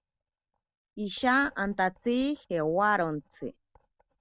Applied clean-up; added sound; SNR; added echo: neural mask model RNNoise.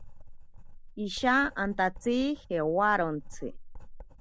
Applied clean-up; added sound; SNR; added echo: none; Writing; 13 dB; none.